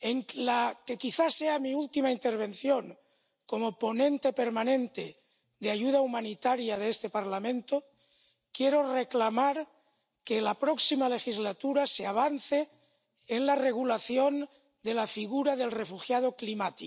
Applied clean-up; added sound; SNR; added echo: none; none; none; none.